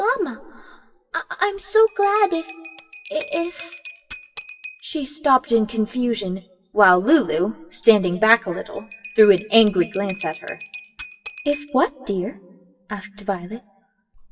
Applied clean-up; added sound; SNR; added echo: classical method WPE with log-MMSE.